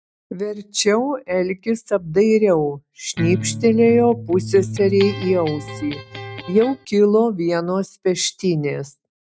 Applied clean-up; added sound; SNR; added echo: neural mask model RNNoise.